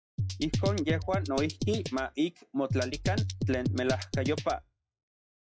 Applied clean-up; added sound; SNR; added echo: classical method log-MMSE.